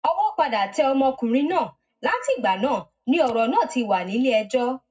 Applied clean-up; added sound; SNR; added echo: neural separator model SepFormer DNS4.